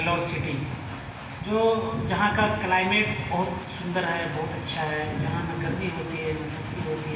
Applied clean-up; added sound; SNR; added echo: none; Domestic sounds, home sounds; 19 dB; reverberation time 1.4 s.